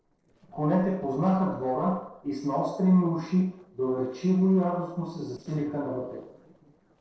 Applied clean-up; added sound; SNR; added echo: neural separator model SepFormer DNS4.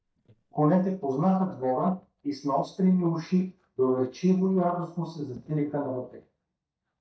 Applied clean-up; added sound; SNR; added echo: neural mask model DeepFilterNet 3.